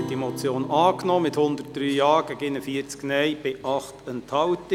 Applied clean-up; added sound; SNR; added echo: none; Acoustic guitar; 15 dB; none.